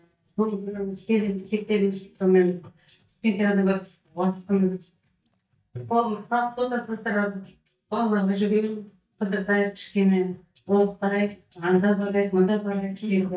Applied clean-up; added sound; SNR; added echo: neural mask model DeepFilterNet 3.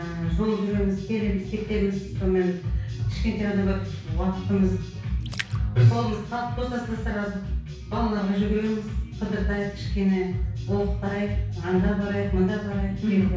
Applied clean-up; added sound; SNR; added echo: none; Splash, splatter; 18 dB; reverberation time 0.6 s.